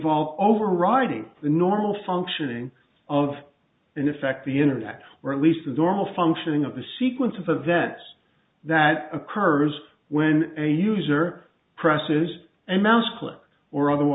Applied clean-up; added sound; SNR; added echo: none; none; none; none.